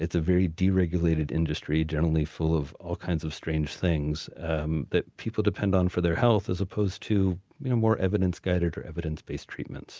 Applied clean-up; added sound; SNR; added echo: none; none; none; none.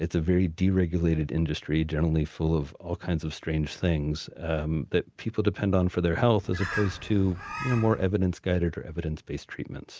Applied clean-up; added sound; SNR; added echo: none; Bird; 10 dB; none.